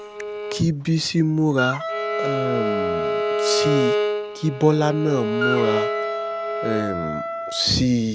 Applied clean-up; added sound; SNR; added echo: none; Bowed string instrument + Wind instrument, woodwind instrument; 1 dB; none.